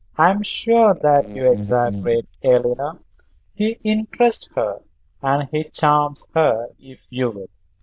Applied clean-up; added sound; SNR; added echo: neural diffusion model UNIVERSE++.